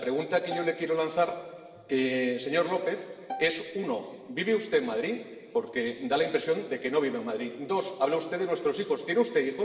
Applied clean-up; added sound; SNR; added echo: none; Bowed string instrument; 13 dB; reverberation time 1.7 s.